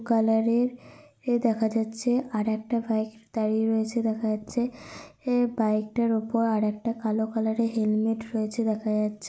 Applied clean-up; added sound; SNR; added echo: none; none; none; none.